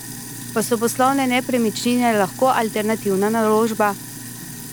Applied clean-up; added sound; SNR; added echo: none; Sink (filling or washing); 13 dB; none.